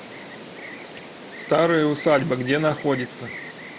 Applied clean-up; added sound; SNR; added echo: none; Insect; 14 dB; none.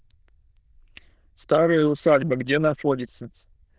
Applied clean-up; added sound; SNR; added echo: neural diffusion model UNIVERSE++.